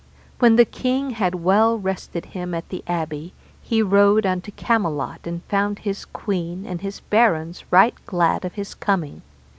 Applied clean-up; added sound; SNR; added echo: none; none; none; none.